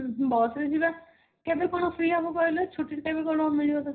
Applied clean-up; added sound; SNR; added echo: none; none; none; reverberation time 0.5 s.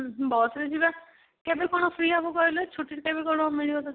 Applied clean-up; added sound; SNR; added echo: none; none; none; none.